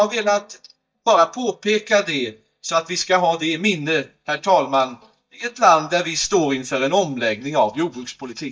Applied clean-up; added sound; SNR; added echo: neural mask model DeepFilterNet 3.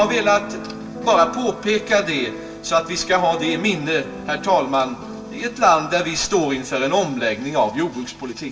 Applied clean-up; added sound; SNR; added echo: none; Keyboard (musical); 13 dB; reverberation time 0.2 s.